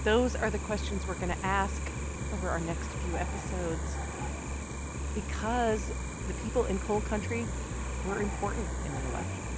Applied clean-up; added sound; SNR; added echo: none; Cricket; 7 dB; none.